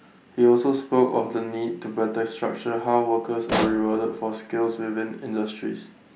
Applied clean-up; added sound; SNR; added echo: none; Explosion; 5 dB; none.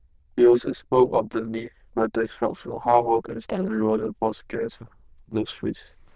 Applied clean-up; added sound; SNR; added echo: neural diffusion model UNIVERSE++.